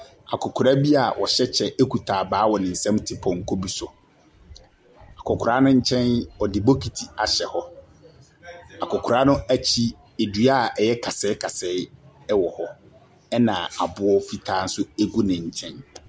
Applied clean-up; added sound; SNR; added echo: none; none; none; none.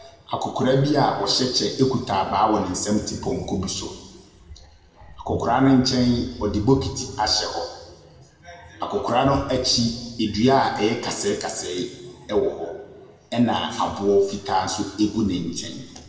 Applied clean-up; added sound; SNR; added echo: none; none; none; reverberation time 1.3 s.